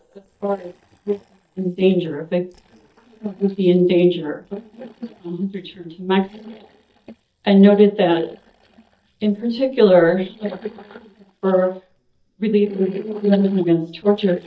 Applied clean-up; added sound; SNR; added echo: neural mask model DeepFilterNet 3.